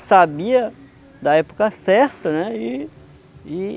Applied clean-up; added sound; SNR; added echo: none; none; none; none.